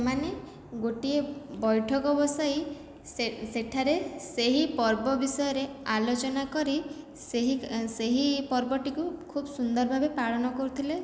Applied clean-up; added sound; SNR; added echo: none; none; none; none.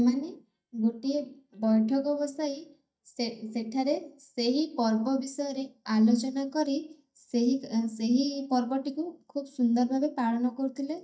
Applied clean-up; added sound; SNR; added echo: neural mask model DeepFilterNet 3.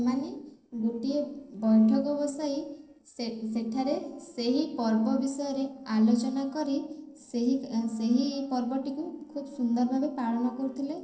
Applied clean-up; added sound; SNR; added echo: neural separator model SepFormer DNS4.